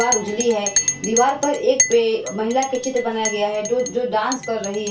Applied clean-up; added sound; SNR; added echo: none; Chink, clink; 5 dB; reverberation time 0.2 s.